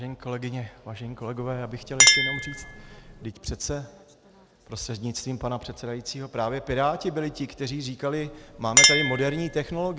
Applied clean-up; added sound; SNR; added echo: none; Chink, clink; -2 dB; none.